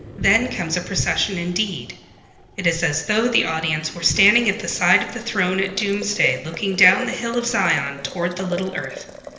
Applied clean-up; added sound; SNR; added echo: none; Boiling; 15 dB; reverberation time 1.4 s.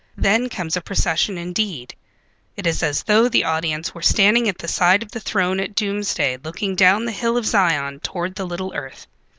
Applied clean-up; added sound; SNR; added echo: none; none; none; none.